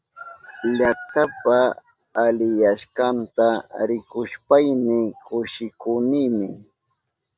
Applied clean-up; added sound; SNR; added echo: none; none; none; none.